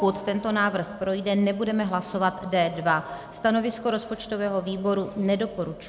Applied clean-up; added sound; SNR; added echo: none; none; none; none.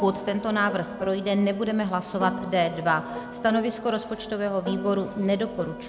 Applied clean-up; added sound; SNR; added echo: none; Piano; 11 dB; none.